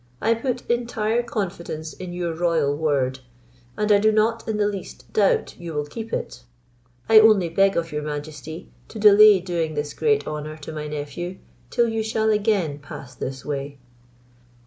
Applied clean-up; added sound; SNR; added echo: none; none; none; none.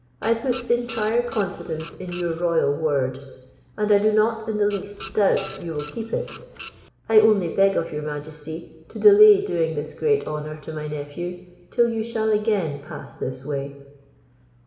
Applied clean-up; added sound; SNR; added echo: none; Printer; 15 dB; reverberation time 1.0 s.